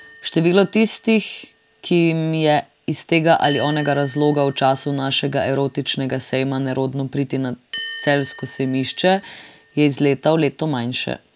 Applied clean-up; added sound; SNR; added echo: none; Bell; 19 dB; none.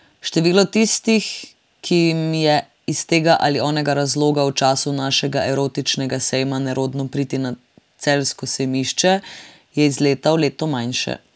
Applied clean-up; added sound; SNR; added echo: none; none; none; none.